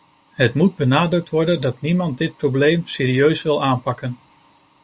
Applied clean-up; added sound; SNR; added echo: none; none; none; none.